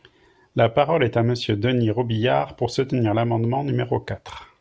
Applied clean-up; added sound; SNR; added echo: none; none; none; none.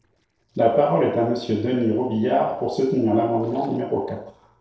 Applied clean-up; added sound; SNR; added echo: neural separator model SepFormer DNS4.